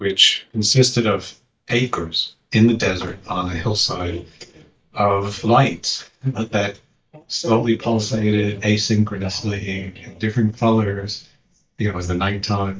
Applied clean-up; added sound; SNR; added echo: neural mask model DeepFilterNet 3.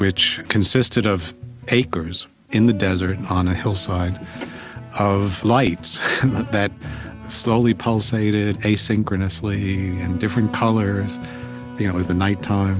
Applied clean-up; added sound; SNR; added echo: none; none; none; none.